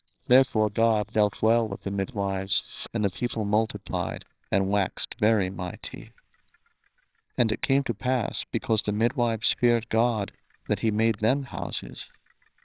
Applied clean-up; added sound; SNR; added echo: neural separator model SepFormer WHAMR!.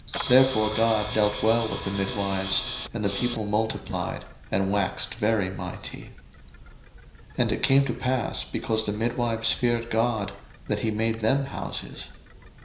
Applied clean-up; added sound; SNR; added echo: none; Camera; 13 dB; reverberation time 0.5 s.